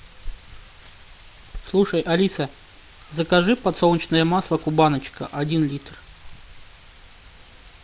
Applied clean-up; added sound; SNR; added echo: none; Wind; 17 dB; none.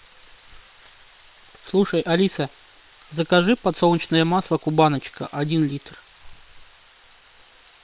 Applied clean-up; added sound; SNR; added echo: neural separator model SepFormer WHAM!.